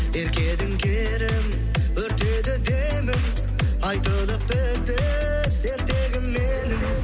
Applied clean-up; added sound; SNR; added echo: none; none; none; none.